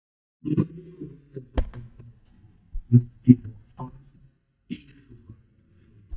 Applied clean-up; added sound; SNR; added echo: neural mask model DeepFilterNet 3.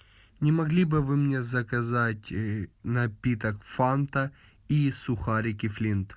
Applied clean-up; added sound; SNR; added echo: none; none; none; none.